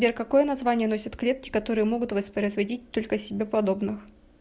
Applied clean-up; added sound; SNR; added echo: none; none; none; none.